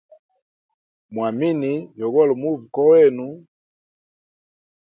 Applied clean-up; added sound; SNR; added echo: none; none; none; none.